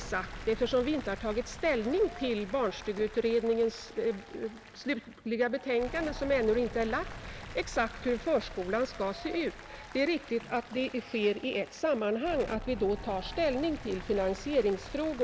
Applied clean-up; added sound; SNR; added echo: none; Explosion + Applause; 13 dB; none.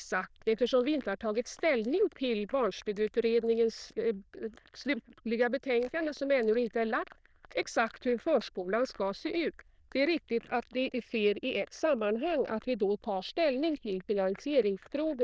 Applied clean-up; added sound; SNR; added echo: neural diffusion model UNIVERSE++.